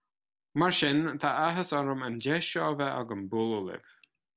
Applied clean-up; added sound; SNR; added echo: none; none; none; none.